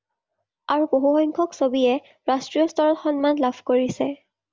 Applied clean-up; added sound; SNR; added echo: none; none; none; none.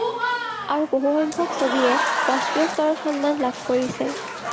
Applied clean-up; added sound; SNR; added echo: none; Applause / Crowd; 3 dB; none.